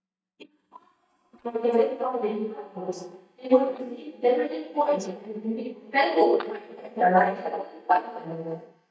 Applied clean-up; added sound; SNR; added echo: neural mask model DeepFilterNet 3.